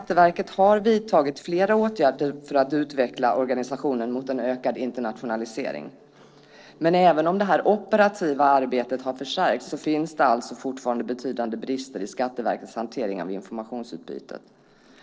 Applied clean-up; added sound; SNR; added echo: neural separator model SepFormer DNS4.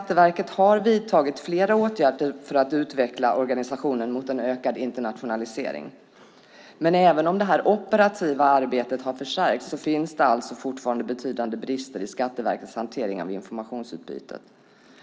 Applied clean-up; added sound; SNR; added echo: none; none; none; none.